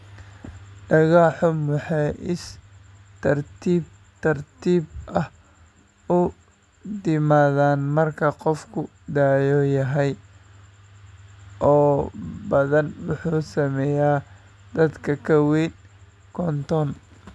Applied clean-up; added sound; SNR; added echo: none; none; none; none.